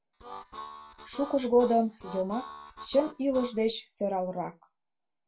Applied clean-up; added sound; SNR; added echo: none; Harmonica; 15 dB; reverberation time 0.2 s.